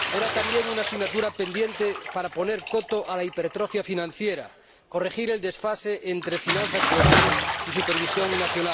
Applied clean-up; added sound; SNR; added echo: none; Bathtub (filling or washing) / Splash, splatter; 0 dB; none.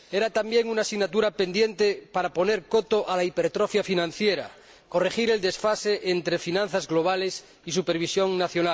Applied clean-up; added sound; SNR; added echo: none; none; none; none.